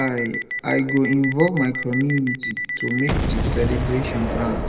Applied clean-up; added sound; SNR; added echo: none; Boom; 3 dB; reverberation time 0.9 s.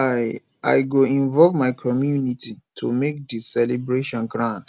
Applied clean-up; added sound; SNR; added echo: none; none; none; none.